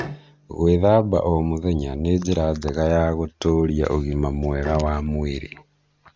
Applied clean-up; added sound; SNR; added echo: neural mask model RNNoise.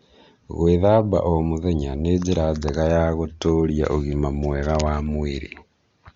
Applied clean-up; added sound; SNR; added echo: none; none; none; none.